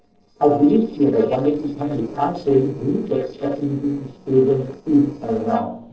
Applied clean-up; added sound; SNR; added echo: neural separator model SepFormer DNS4.